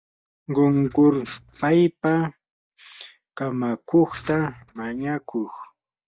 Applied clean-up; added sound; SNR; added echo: neural mask model DeepFilterNet 3.